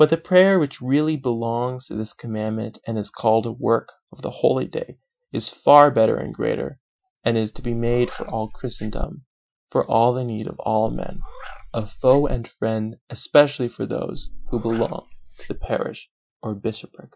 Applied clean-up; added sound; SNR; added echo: classical method Wiener filter.